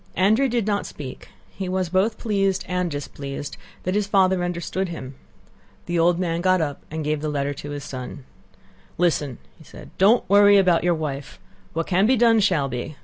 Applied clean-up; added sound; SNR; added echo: none; none; none; none.